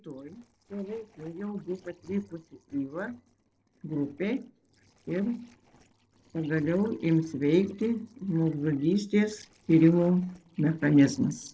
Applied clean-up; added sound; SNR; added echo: neural separator model SepFormer DNS4.